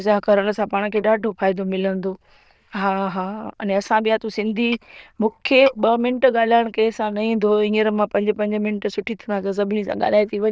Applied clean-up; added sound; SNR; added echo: neural diffusion model UNIVERSE++.